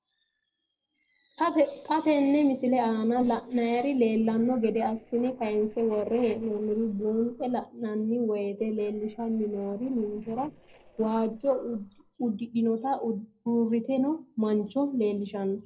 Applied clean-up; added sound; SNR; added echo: neural separator model SepFormer DNS4.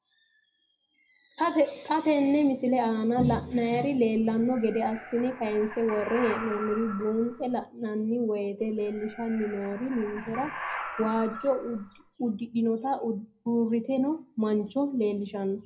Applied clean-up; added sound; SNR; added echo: none; Animal; 12 dB; reverberation time 0.4 s.